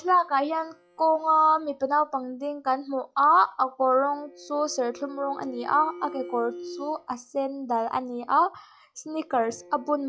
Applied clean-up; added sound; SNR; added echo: classical method log-MMSE.